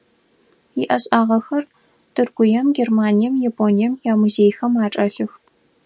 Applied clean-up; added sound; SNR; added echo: none; none; none; none.